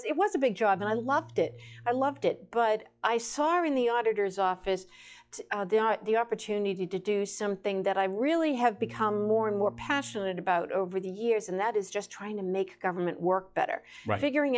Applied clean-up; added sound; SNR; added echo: classical method log-MMSE.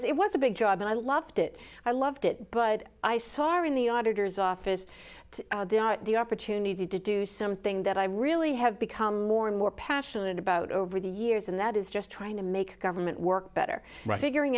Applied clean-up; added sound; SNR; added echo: none; none; none; none.